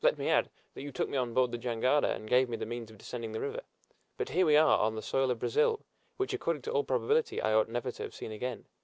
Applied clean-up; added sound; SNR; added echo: none; none; none; none.